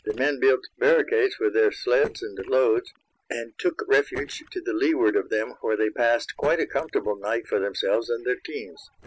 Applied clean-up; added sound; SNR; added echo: neural separator model SepFormer DNS4.